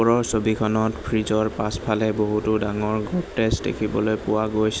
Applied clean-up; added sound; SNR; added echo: none; none; none; none.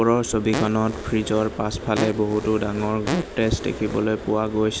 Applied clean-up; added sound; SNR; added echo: none; Fart; 10 dB; none.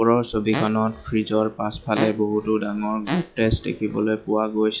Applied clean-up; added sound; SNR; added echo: classical method log-MMSE.